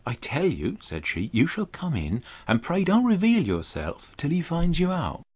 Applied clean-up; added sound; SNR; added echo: none; none; none; none.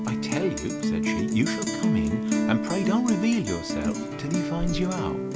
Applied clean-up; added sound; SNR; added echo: none; Guitar; -1 dB; none.